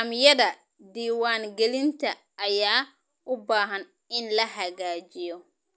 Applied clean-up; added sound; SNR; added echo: none; none; none; none.